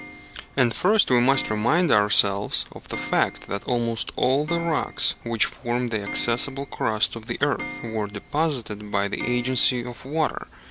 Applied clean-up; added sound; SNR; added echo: none; Clock; 15 dB; none.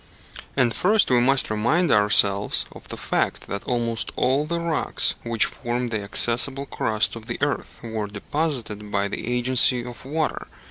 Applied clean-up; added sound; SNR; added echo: none; none; none; none.